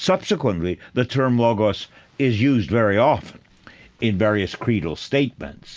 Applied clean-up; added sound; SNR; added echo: none; none; none; none.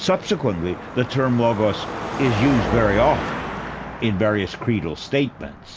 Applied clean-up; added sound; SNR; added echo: none; Car passing by / Traffic noise, roadway noise / Engine; 8 dB; none.